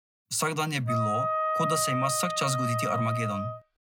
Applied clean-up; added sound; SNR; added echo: none; Wind instrument, woodwind instrument; 0 dB; none.